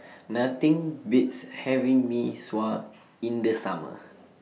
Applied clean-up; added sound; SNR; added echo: none; none; none; none.